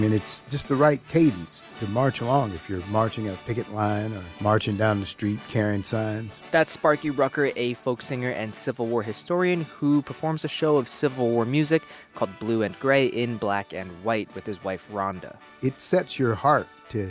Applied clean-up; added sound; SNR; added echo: none; none; none; none.